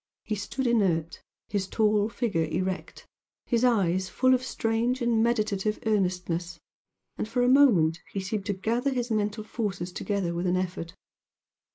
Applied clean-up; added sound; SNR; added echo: neural mask model Resemble Enhance denoiser.